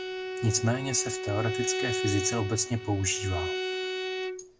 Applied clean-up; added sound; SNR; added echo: none; Bowed string instrument; 3 dB; none.